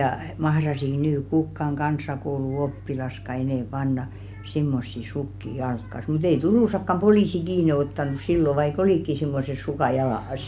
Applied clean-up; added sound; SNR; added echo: none; none; none; none.